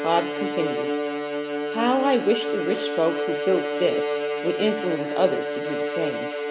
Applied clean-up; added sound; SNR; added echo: none; Bowed string instrument; 1 dB; none.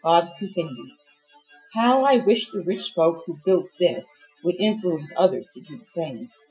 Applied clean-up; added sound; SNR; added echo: classical method Wiener filter.